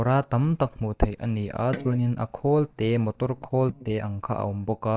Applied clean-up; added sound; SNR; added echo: neural mask model DeepFilterNet 3.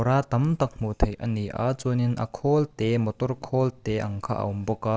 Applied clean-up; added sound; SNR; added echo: none; none; none; none.